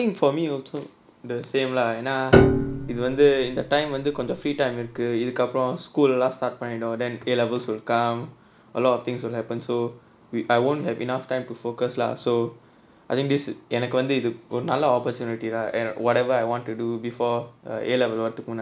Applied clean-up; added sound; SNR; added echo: none; Piano; 0 dB; none.